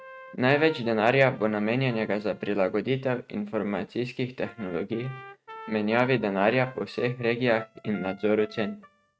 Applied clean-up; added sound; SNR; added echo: neural mask model RNNoise.